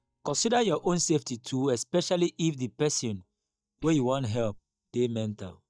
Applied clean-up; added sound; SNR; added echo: neural mask model DeepFilterNet 3.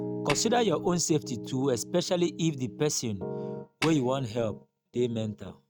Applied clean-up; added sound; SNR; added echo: neural mask model RNNoise.